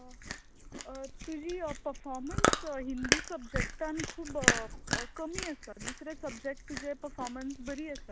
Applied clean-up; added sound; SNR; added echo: none; Chewing, mastication; -4 dB; none.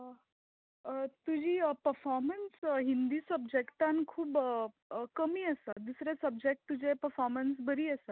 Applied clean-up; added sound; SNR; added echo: none; none; none; none.